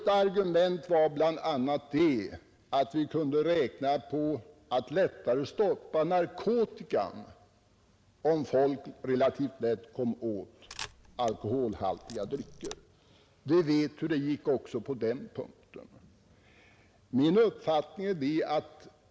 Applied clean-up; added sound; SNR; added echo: none; Camera; 18 dB; none.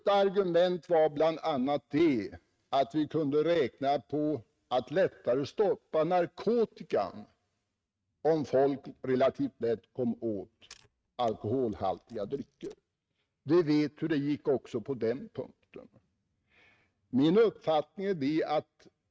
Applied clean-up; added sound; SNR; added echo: neural mask model RNNoise.